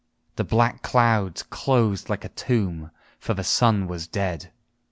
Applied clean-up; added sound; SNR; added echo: none; none; none; none.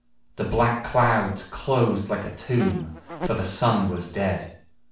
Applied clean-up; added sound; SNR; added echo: none; Insect; 12 dB; reverberation time 0.5 s.